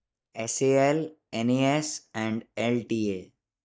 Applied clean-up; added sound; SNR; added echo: neural mask model DeepFilterNet 3.